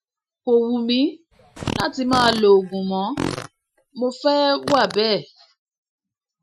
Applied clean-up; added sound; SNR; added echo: classical method Wiener filter.